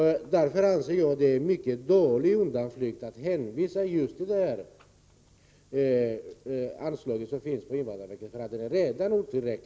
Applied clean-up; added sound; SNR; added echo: none; none; none; none.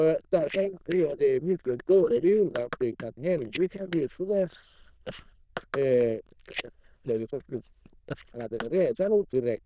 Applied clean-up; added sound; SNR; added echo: neural diffusion model UNIVERSE++.